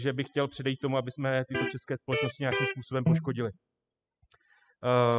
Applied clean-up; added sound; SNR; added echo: classical method spectral subtraction.